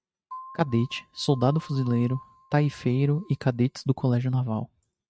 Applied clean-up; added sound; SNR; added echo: neural mask model RNNoise.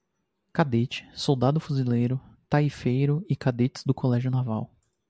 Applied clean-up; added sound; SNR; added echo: none; none; none; none.